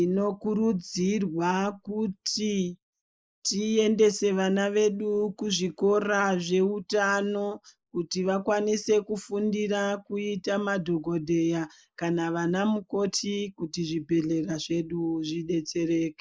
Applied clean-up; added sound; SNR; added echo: neural mask model Resemble Enhance denoiser.